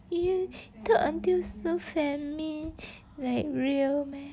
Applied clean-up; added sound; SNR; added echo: none; none; none; none.